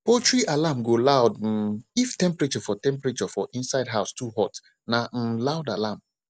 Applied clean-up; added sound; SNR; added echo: none; none; none; none.